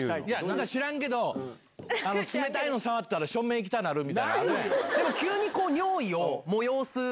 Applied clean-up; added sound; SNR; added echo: none; none; none; none.